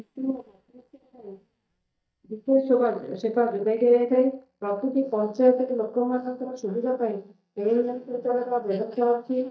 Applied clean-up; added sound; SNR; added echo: neural mask model DeepFilterNet 3.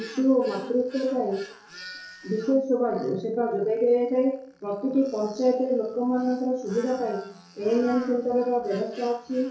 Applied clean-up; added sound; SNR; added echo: classical method WPE with log-MMSE.